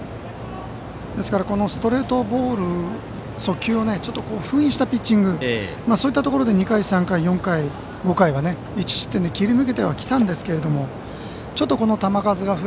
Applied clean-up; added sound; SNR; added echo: none; none; none; none.